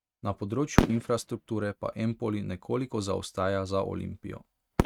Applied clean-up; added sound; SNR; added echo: neural mask model RNNoise.